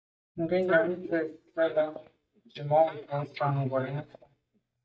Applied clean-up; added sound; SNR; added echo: neural mask model DeepFilterNet 3.